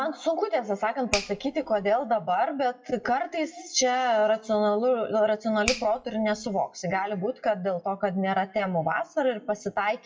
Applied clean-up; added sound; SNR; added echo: classical method WPE with log-MMSE.